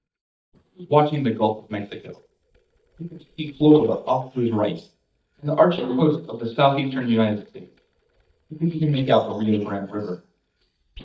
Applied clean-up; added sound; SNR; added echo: neural mask model DeepFilterNet 3.